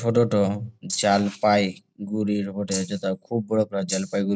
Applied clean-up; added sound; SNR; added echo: none; Rattle (instrument); 9 dB; none.